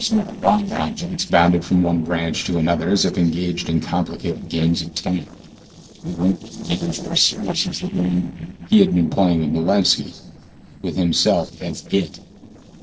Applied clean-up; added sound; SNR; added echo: neural separator model SepFormer DNS4.